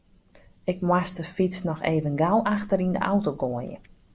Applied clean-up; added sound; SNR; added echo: none; none; none; none.